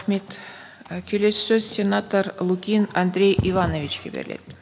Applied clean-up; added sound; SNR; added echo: none; none; none; none.